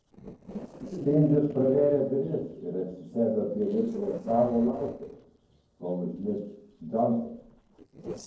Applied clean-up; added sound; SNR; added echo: neural separator model SepFormer DNS4.